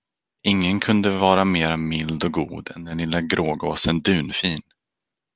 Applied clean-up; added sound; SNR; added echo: none; none; none; none.